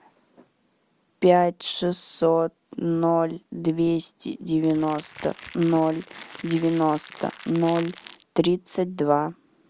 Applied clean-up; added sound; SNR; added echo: none; Crackle; 17 dB; none.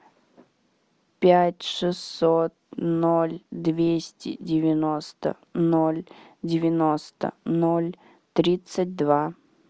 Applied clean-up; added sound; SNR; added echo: none; none; none; none.